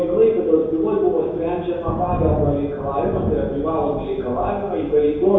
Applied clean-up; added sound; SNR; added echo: none; Thunder; 9 dB; reverberation time 1.0 s.